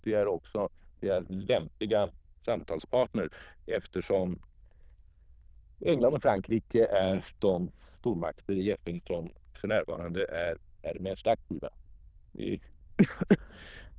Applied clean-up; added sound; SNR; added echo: neural diffusion model UNIVERSE++.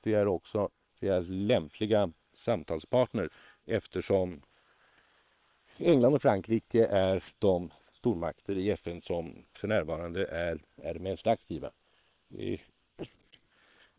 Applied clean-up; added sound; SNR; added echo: neural separator model SepFormer WHAM!.